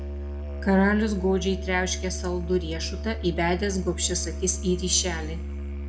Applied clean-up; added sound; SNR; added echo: none; Musical instrument; 5 dB; reverberation time 0.5 s.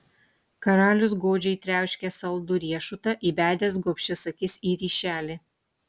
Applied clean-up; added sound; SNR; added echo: none; none; none; none.